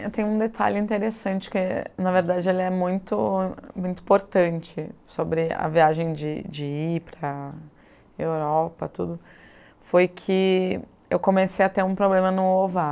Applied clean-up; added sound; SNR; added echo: none; none; none; none.